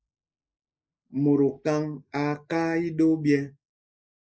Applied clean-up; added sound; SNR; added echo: neural mask model Resemble Enhance denoiser.